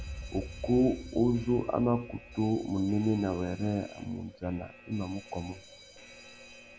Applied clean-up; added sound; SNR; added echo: none; Alarm; 15 dB; none.